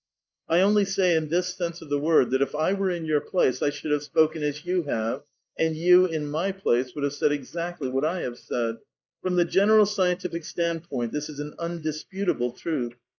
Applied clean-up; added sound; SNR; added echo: neural mask model Resemble Enhance denoiser.